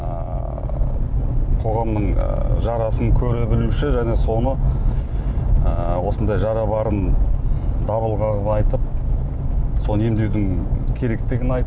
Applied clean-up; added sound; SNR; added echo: none; none; none; none.